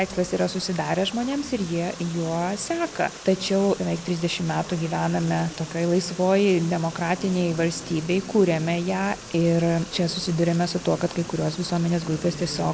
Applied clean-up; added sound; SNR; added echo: none; Water; 17 dB; none.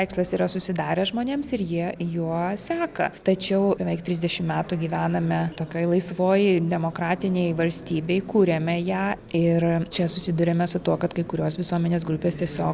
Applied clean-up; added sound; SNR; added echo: none; none; none; none.